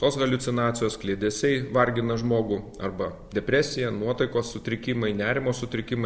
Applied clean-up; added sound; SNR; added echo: none; none; none; none.